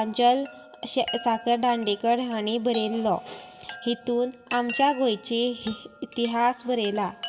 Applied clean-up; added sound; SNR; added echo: none; Chime; 16 dB; reverberation time 0.4 s.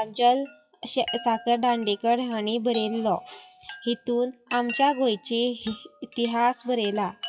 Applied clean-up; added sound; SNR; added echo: classical method WPE with log-MMSE.